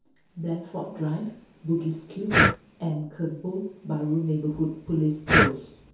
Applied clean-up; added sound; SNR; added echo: none; Breathing; 0 dB; reverberation time 0.6 s.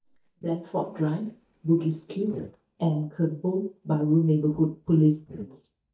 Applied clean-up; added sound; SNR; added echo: neural mask model DeepFilterNet 3.